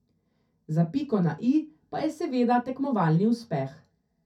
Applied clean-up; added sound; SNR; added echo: none; none; none; reverberation time 0.3 s.